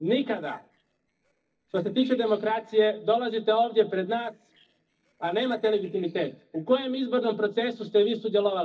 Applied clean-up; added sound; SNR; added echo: neural separator model SepFormer DNS4.